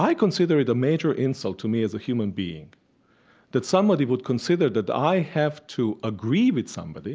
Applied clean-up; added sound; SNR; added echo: none; none; none; none.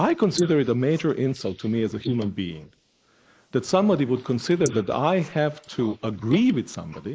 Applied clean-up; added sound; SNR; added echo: neural mask model Resemble Enhance denoiser.